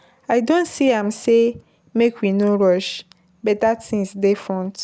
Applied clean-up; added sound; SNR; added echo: none; none; none; none.